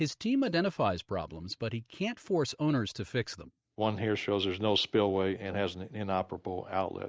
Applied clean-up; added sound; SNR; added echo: neural mask model Resemble Enhance denoiser.